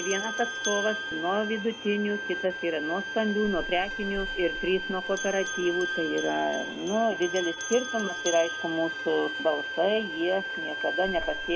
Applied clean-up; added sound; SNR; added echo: none; Bowed string instrument + Bell; 5 dB; none.